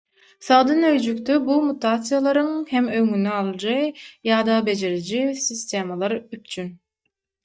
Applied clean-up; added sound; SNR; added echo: neural mask model DeepFilterNet 3.